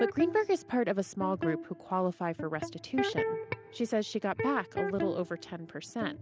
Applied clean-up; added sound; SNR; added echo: none; Electric guitar; 5 dB; none.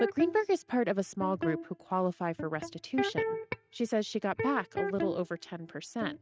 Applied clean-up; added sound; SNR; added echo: neural mask model RNNoise.